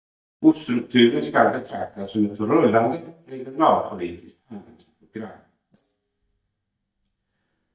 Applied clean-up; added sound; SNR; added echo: neural mask model DeepFilterNet 3.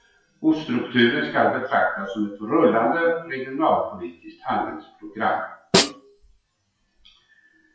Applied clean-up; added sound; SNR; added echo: classical method WPE with log-MMSE.